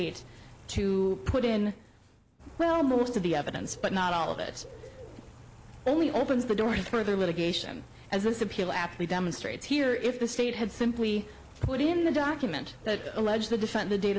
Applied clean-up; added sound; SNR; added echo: none; Bird / Rain; 20 dB; none.